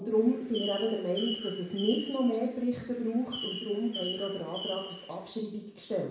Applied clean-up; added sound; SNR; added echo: none; Bird; 10 dB; reverberation time 0.6 s.